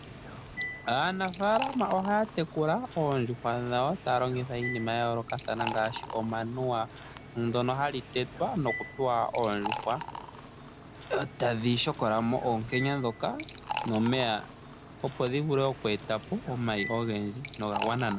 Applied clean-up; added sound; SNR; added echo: none; Liquid; 11 dB; none.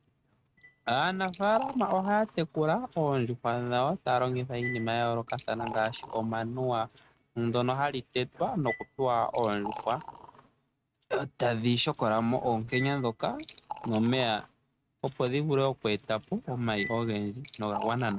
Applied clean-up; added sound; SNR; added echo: neural mask model RNNoise.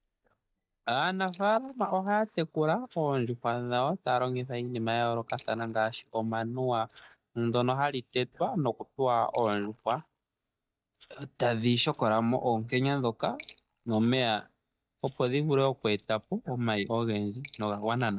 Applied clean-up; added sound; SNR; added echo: neural mask model DeepFilterNet 3.